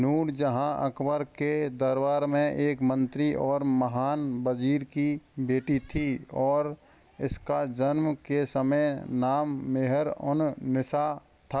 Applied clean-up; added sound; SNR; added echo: none; none; none; none.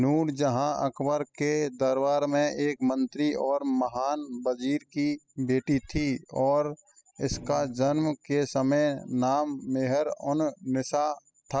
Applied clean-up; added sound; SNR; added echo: classical method spectral subtraction.